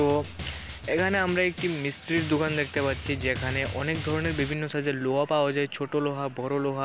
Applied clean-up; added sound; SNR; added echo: none; Drum; 10 dB; none.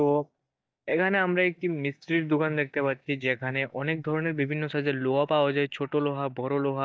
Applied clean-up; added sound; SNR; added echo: neural mask model DeepFilterNet 3.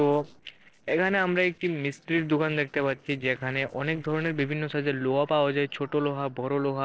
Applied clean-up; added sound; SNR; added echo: neural separator model SepFormer DNS4.